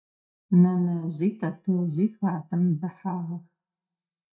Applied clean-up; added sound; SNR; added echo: neural mask model DeepFilterNet 3.